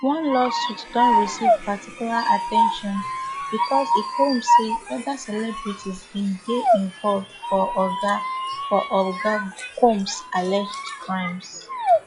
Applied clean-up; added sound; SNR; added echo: classical method log-MMSE.